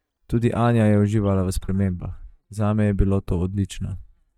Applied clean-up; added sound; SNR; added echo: neural mask model DeepFilterNet 3.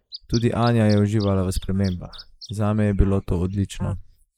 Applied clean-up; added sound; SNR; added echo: neural mask model Resemble Enhance denoiser.